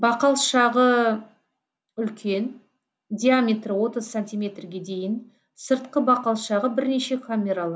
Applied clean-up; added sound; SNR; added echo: none; none; none; none.